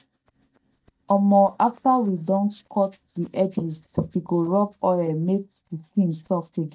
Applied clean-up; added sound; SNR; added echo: neural mask model DeepFilterNet 3.